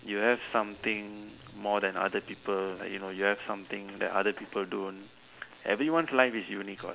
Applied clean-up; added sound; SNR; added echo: none; none; none; none.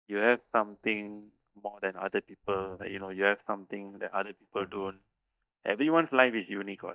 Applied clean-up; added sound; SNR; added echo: neural mask model DeepFilterNet 3.